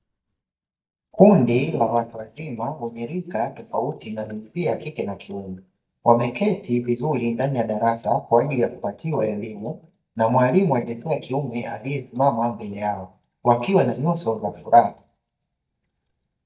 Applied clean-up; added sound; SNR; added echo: neural mask model DeepFilterNet 3.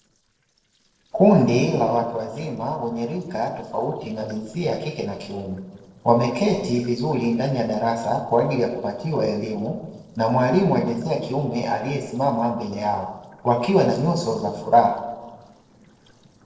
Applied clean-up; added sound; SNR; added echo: neural separator model SepFormer DNS4.